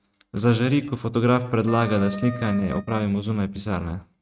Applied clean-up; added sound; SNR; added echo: neural mask model RNNoise.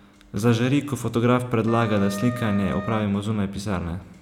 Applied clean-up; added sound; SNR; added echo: none; Wind instrument, woodwind instrument; 12 dB; none.